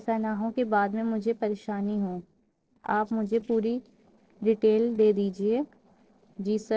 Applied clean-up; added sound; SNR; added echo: neural separator model SepFormer DNS4.